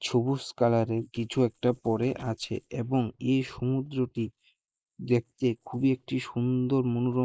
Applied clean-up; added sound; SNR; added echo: neural mask model Resemble Enhance denoiser.